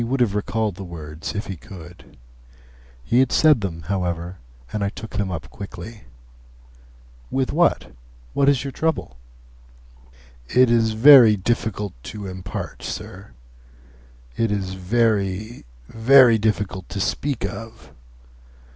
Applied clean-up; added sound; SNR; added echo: none; none; none; none.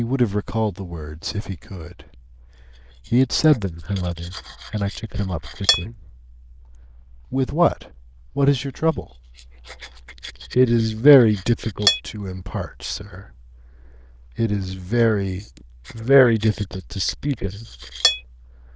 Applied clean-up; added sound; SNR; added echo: neural diffusion model UNIVERSE++.